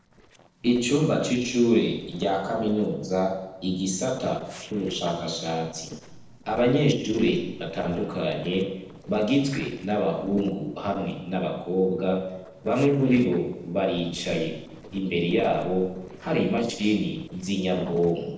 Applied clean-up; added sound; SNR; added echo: neural separator model SepFormer DNS4.